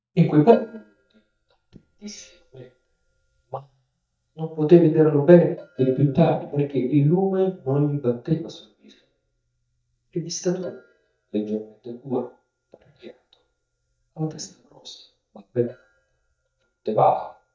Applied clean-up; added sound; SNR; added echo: neural mask model DeepFilterNet 3.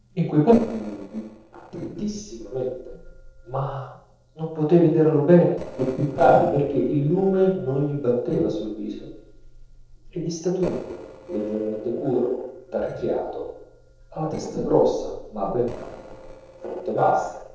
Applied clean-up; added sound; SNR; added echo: neural separator model SepFormer DNS4.